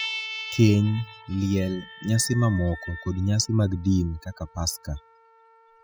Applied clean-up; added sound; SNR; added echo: classical method spectral subtraction.